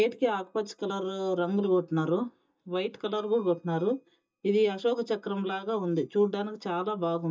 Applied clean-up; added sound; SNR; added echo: neural mask model DeepFilterNet 3.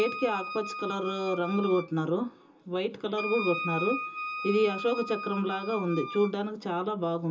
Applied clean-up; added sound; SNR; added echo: none; Wind instrument, woodwind instrument; 8 dB; reverberation time 0.2 s.